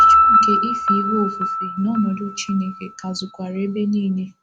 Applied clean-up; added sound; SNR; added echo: none; Piano; -4 dB; none.